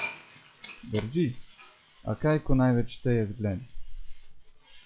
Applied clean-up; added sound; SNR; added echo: classical method log-MMSE.